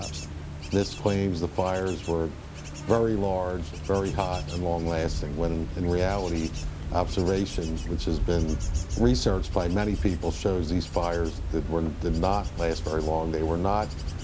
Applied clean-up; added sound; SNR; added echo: none; Wind / Bird / Insect; 5 dB; none.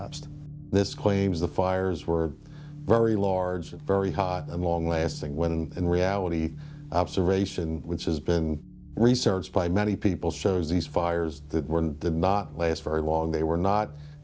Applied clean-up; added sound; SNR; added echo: none; none; none; none.